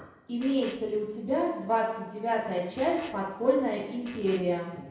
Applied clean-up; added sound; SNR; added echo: none; Fart; 17 dB; reverberation time 0.9 s.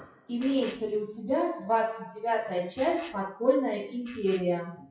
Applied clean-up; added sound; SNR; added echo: classical method WPE with log-MMSE.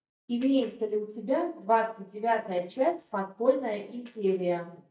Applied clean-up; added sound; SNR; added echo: neural mask model DeepFilterNet 3.